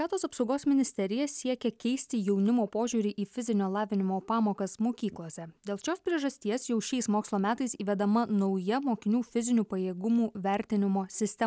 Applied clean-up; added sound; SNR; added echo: none; none; none; none.